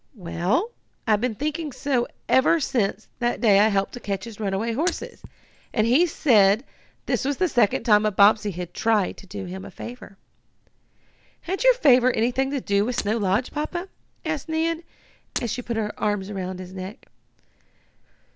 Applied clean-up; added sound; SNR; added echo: none; Shatter; 14 dB; none.